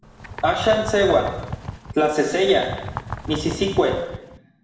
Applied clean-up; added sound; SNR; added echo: none; Bird; 11 dB; reverberation time 0.9 s.